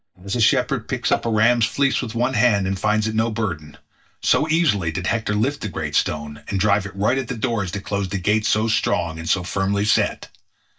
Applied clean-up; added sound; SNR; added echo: neural mask model DeepFilterNet 3.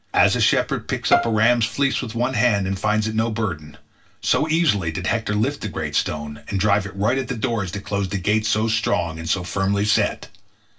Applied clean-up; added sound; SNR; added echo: none; Bowed string instrument; 7 dB; reverberation time 0.2 s.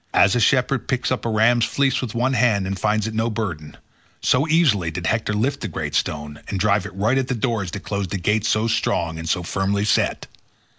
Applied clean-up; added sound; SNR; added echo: none; none; none; none.